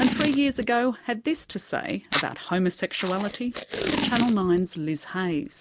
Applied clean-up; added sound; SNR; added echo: none; Packing tape, duct tape; 5 dB; none.